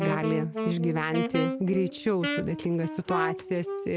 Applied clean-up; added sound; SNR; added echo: none; Wind instrument, woodwind instrument; 4 dB; none.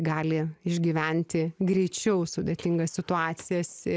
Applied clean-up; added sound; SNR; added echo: none; none; none; none.